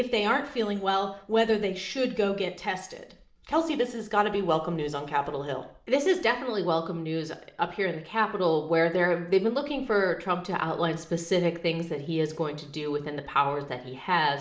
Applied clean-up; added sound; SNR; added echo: none; none; none; reverberation time 0.6 s.